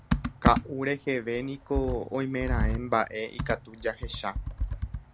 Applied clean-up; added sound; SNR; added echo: none; Computer keyboard; 1 dB; none.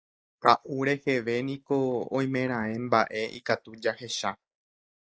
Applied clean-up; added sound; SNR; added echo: neural mask model Resemble Enhance denoiser.